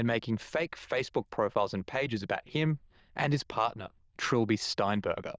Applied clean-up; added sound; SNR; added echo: neural diffusion model UNIVERSE++.